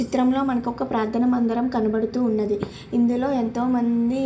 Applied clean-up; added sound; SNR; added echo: none; none; none; reverberation time 0.8 s.